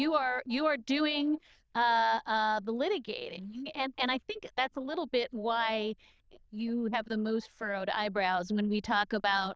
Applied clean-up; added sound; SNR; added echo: neural diffusion model UNIVERSE++.